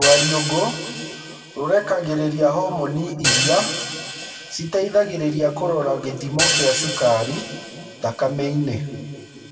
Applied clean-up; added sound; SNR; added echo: none; Hi-hat; 4 dB; reverberation time 1.8 s.